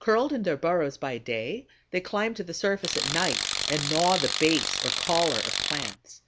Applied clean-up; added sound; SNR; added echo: none; Tools; 1 dB; none.